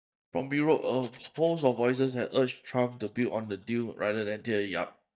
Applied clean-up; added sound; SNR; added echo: neural mask model DeepFilterNet 3.